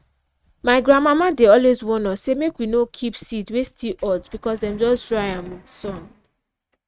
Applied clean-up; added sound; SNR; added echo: neural mask model RNNoise.